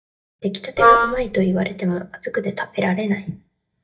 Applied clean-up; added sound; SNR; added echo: neural mask model DeepFilterNet 3.